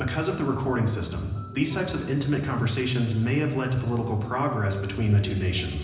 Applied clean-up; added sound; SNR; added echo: none; none; none; reverberation time 1.0 s.